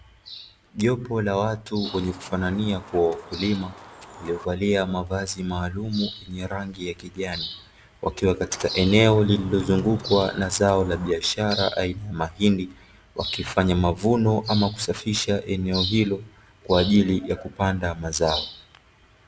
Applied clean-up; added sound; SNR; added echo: none; Chicken, rooster; 19 dB; none.